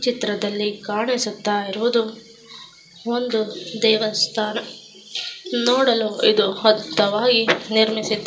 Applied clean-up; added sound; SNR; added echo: none; none; none; reverberation time 0.2 s.